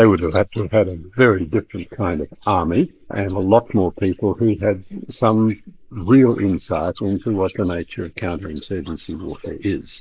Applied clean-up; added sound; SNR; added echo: neural mask model Resemble Enhance denoiser.